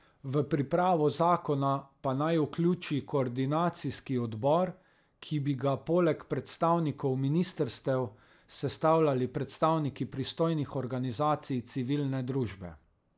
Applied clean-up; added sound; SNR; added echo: none; none; none; none.